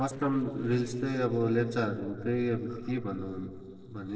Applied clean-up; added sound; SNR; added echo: neural separator model SepFormer DNS4.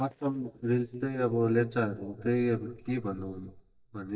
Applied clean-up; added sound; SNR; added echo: neural mask model DeepFilterNet 3.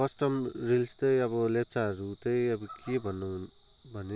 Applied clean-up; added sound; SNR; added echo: none; none; none; none.